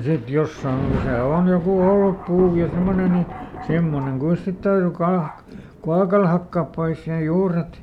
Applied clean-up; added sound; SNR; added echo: none; Thunder; 12 dB; none.